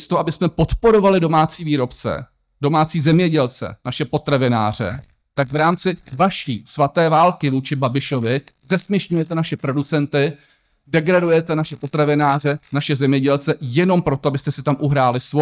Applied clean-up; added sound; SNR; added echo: neural mask model DeepFilterNet 3.